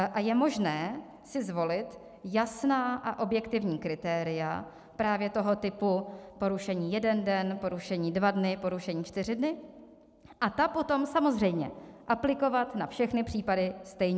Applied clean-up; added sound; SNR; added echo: none; none; none; none.